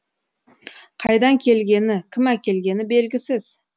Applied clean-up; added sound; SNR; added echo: none; none; none; none.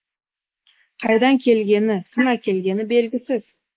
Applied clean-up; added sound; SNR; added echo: neural mask model Resemble Enhance denoiser.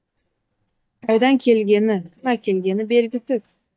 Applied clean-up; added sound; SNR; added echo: neural mask model DeepFilterNet 3.